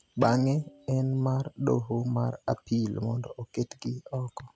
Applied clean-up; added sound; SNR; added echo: none; Snare drum; 19 dB; none.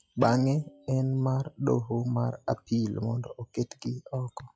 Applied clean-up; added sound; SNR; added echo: classical method log-MMSE.